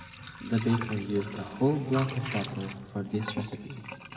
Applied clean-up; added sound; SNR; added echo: none; Sink (filling or washing) / Water; 11 dB; reverberation time 2.3 s.